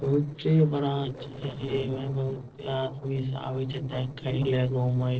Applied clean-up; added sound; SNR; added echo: neural separator model SepFormer DNS4.